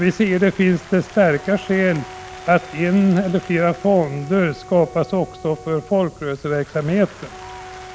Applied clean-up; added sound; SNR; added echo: none; Applause + Wind instrument, woodwind instrument; 19 dB; none.